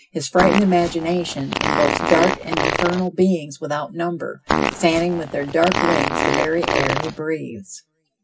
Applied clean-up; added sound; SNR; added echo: none; Fart; 1 dB; reverberation time 0.4 s.